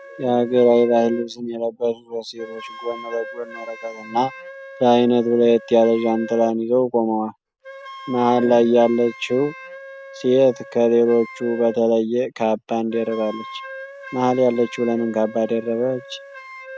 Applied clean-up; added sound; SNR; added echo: none; Wind instrument, woodwind instrument; 18 dB; none.